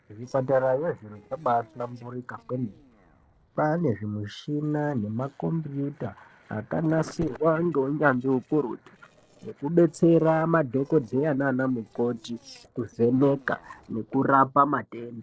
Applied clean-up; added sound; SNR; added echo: neural separator model SepFormer DNS4.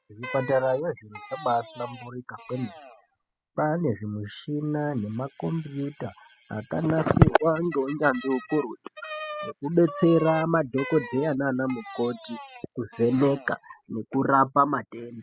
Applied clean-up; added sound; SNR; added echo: classical method spectral subtraction.